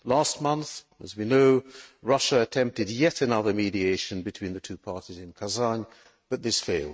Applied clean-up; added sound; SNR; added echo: neural mask model RNNoise.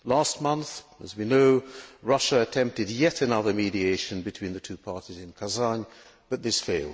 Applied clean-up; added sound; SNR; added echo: none; none; none; none.